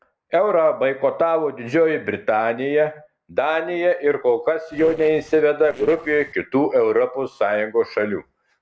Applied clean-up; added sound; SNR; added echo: neural separator model SepFormer DNS4.